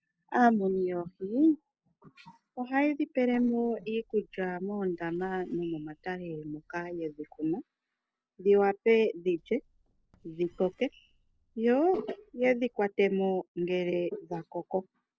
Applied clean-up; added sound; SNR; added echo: neural separator model SepFormer DNS4.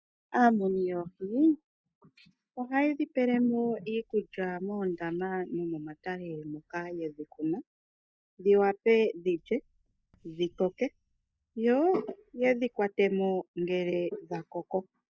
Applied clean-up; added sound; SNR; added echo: neural mask model DeepFilterNet 3.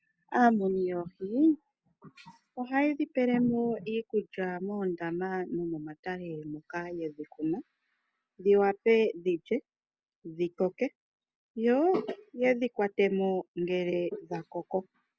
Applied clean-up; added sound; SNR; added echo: none; none; none; none.